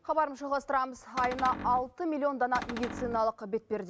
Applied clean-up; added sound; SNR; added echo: none; Cupboard open or close; 9 dB; none.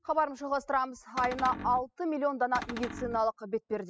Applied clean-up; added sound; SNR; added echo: classical method spectral subtraction.